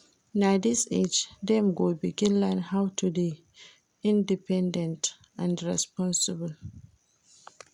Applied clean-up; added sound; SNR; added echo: none; none; none; none.